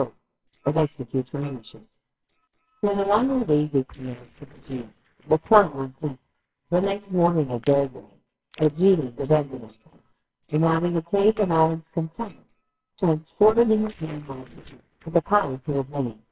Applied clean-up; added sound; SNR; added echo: neural separator model SepFormer WHAMR!.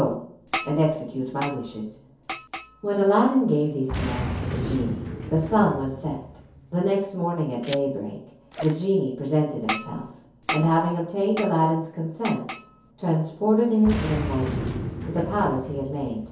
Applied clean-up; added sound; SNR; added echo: none; Boom; 9 dB; reverberation time 0.6 s.